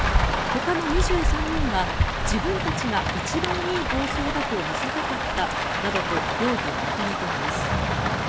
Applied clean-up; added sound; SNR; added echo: none; Rain; -5 dB; none.